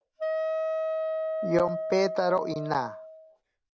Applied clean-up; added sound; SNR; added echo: none; Wind instrument, woodwind instrument; 1 dB; none.